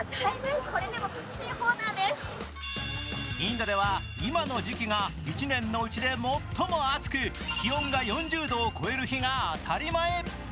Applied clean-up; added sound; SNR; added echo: none; none; none; none.